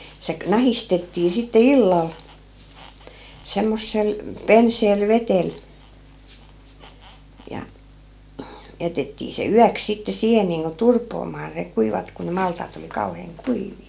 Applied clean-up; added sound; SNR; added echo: none; none; none; none.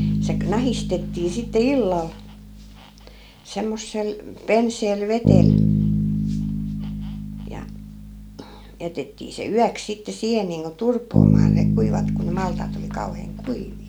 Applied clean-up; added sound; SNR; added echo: none; Bass guitar; -3 dB; none.